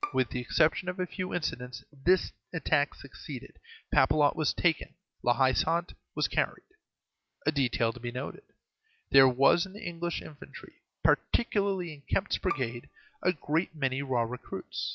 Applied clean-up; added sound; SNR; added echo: none; Bowed string instrument; 15 dB; none.